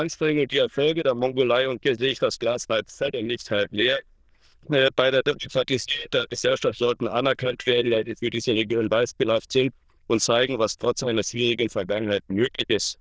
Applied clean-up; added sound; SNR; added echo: neural diffusion model UNIVERSE++.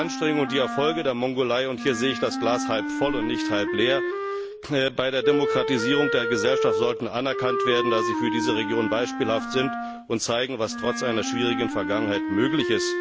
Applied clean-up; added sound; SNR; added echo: none; Wind instrument, woodwind instrument; 3 dB; none.